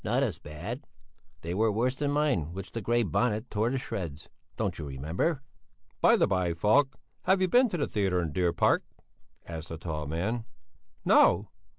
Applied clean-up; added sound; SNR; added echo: none; none; none; none.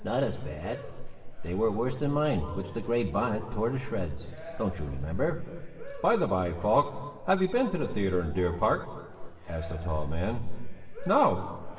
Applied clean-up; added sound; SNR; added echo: none; Cheering; 19 dB; reverberation time 2.3 s.